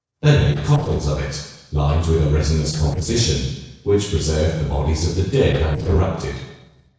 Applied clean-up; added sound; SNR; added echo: neural separator model SepFormer DNS4.